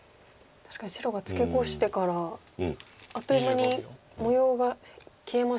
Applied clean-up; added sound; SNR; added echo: none; none; none; none.